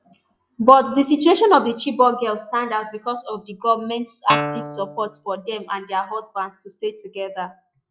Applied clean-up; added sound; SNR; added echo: classical method log-MMSE.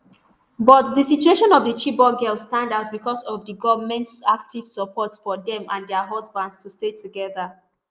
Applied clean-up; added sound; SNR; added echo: neural mask model Resemble Enhance denoiser.